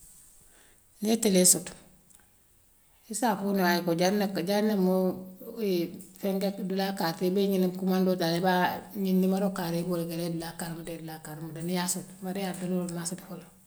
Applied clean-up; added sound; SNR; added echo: none; none; none; none.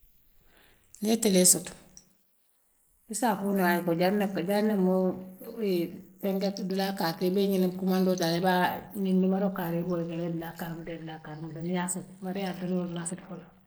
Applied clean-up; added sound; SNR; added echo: neural mask model Resemble Enhance denoiser.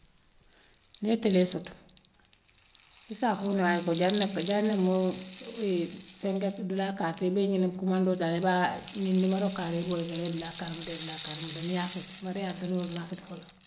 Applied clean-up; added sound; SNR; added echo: none; Rattle (instrument); 5 dB; none.